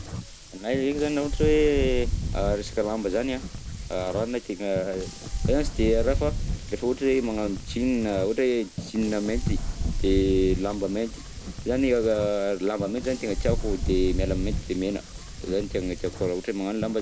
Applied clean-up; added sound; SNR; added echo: none; Wind; 4 dB; none.